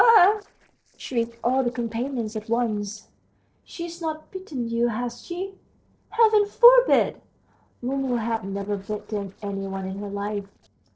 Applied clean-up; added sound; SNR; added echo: neural separator model SepFormer DNS4.